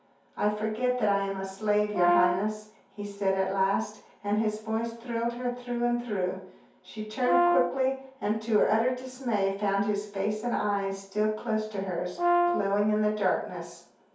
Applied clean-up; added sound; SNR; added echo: none; Brass instrument; -1 dB; reverberation time 0.6 s.